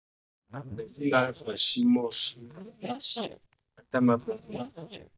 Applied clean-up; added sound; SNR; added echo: neural mask model DeepFilterNet 3.